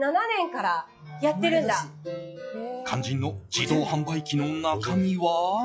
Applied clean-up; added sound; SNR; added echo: classical method log-MMSE.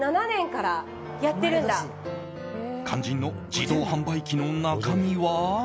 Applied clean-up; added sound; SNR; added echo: none; Wind instrument, woodwind instrument; 16 dB; none.